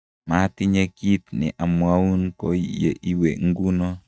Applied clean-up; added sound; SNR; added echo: neural mask model DeepFilterNet 3.